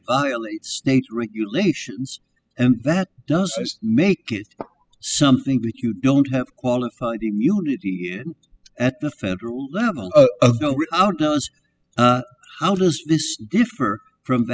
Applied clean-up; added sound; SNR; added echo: classical method spectral subtraction.